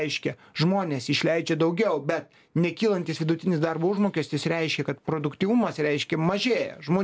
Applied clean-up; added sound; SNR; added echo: none; none; none; none.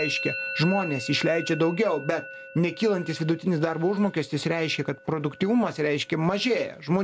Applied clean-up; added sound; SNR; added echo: none; Musical instrument; 13 dB; none.